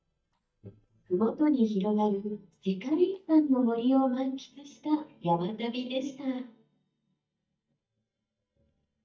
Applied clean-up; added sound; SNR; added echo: neural mask model DeepFilterNet 3.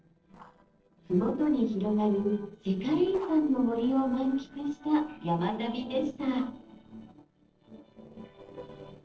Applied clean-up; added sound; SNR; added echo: neural separator model SepFormer DNS4.